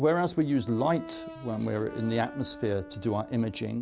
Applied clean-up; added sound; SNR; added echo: none; Brass instrument; 16 dB; none.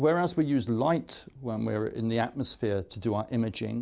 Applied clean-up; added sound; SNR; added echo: none; none; none; none.